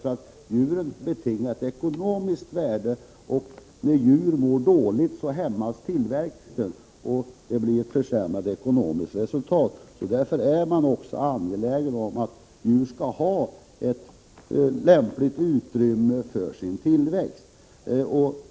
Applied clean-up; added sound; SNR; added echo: none; none; none; none.